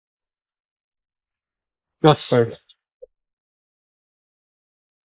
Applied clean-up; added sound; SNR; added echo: neural mask model Resemble Enhance denoiser.